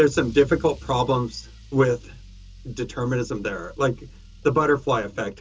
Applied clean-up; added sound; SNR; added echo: none; Engine starting / Accelerating, revving, vroom / Car; 18 dB; reverberation time 0.2 s.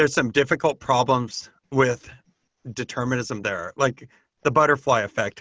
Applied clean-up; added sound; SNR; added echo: none; none; none; none.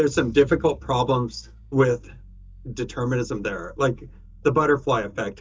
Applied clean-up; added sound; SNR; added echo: neural mask model DeepFilterNet 3.